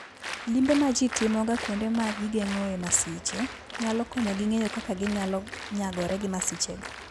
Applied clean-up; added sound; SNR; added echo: none; Applause; 10 dB; none.